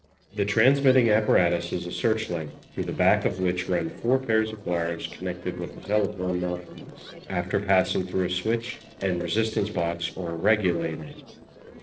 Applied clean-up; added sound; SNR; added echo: neural separator model SepFormer DNS4.